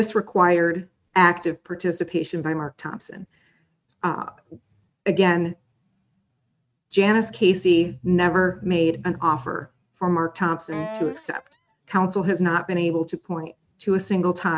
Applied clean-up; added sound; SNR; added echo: neural mask model RNNoise.